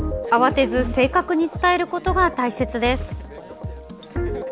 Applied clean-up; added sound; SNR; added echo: none; none; none; none.